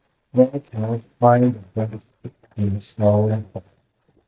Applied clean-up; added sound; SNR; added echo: neural mask model DeepFilterNet 3.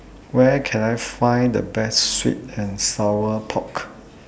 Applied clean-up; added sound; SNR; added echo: none; none; none; none.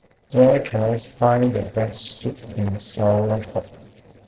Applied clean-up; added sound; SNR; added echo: neural separator model SepFormer DNS4.